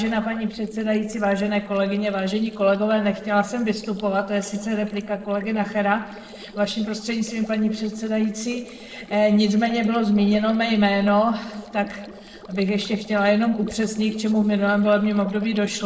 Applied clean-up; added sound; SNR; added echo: neural separator model SepFormer DNS4.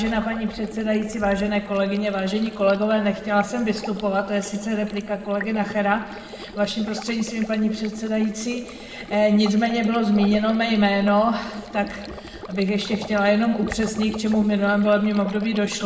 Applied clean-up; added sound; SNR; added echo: none; Stream; 16 dB; reverberation time 1.7 s.